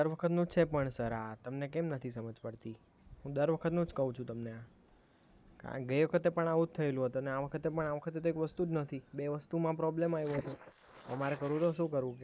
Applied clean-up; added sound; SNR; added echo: neural mask model Resemble Enhance denoiser.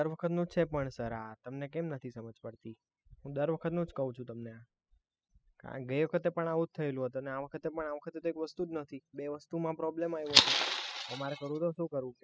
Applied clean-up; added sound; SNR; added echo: classical method spectral subtraction.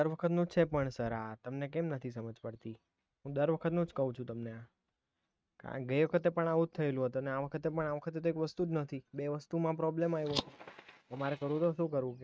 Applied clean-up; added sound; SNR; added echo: neural mask model RNNoise.